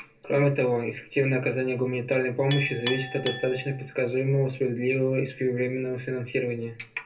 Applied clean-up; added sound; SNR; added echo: none; Chink, clink; 16 dB; reverberation time 0.3 s.